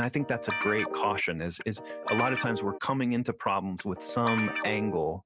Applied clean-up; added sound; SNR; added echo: none; Guitar; 5 dB; none.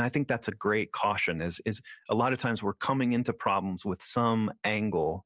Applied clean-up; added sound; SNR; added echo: none; none; none; none.